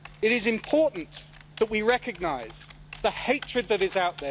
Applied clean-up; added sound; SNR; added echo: none; Typing; 18 dB; none.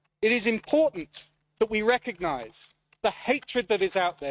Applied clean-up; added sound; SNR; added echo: neural mask model RNNoise.